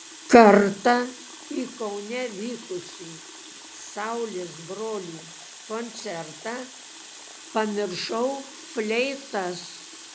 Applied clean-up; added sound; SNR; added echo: none; Water tap, faucet; 17 dB; none.